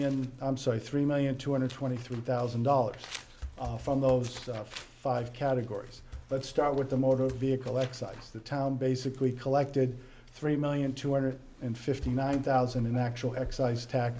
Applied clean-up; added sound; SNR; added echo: none; none; none; none.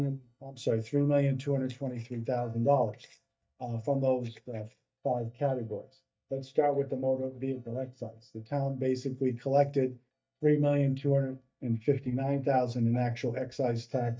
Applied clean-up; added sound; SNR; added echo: neural mask model DeepFilterNet 3.